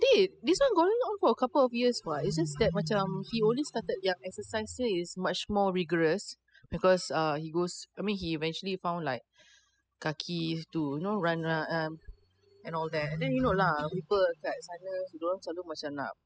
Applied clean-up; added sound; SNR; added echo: classical method spectral subtraction.